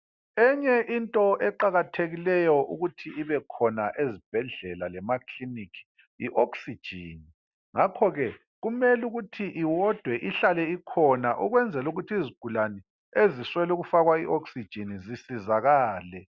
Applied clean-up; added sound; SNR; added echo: none; none; none; none.